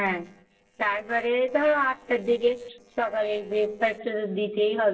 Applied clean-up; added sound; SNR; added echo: neural separator model SepFormer DNS4.